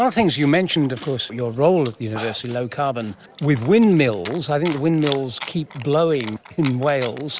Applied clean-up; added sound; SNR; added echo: none; Chewing, mastication; 17 dB; none.